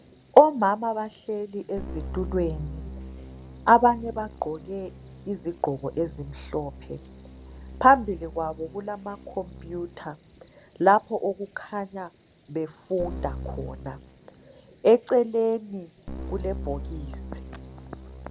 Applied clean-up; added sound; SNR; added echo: none; Keyboard (musical) + Cricket; 11 dB; none.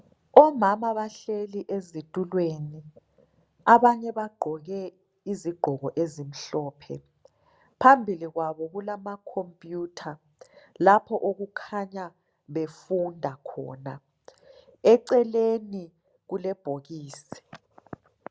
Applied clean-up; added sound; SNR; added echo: none; none; none; none.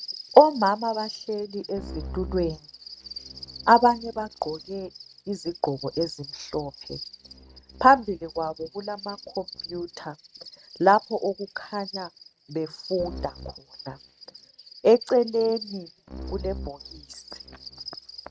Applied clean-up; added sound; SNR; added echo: neural mask model RNNoise.